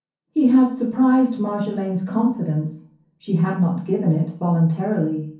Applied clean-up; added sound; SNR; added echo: none; none; none; reverberation time 0.6 s.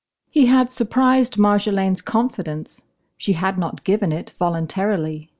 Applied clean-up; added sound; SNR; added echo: none; none; none; none.